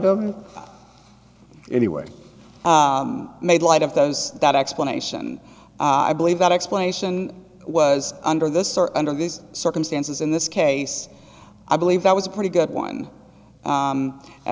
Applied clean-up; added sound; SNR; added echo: none; none; none; none.